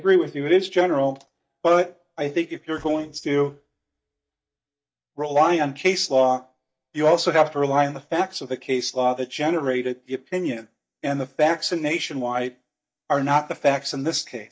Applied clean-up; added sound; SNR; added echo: neural mask model DeepFilterNet 3.